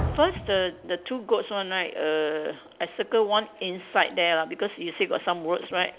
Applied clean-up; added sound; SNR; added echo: none; Slam; 14 dB; none.